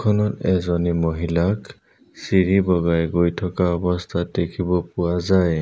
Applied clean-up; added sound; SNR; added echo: none; none; none; none.